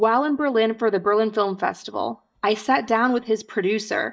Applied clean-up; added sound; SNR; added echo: neural mask model DeepFilterNet 3.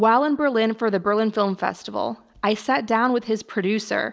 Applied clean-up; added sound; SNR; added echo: none; none; none; none.